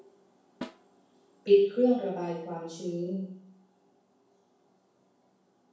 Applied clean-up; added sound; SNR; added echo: none; Snare drum; 16 dB; reverberation time 0.7 s.